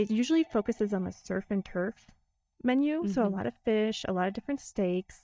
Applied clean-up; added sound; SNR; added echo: neural mask model DeepFilterNet 3.